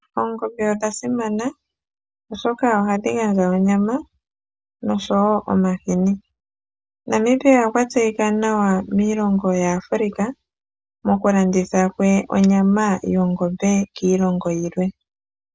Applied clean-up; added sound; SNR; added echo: none; none; none; none.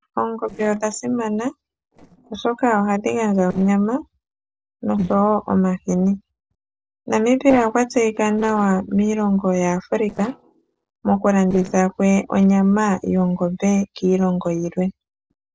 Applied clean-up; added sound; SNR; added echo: neural separator model SepFormer DNS4.